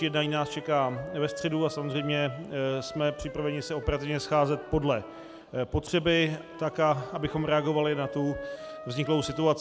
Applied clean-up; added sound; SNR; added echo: none; Wind instrument, woodwind instrument; 13 dB; none.